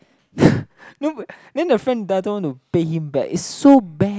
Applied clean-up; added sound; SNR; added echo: none; none; none; none.